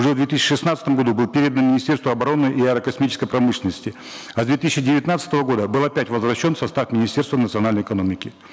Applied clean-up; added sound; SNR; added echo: none; none; none; none.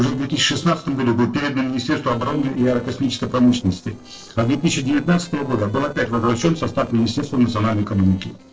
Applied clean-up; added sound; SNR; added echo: neural separator model SepFormer DNS4.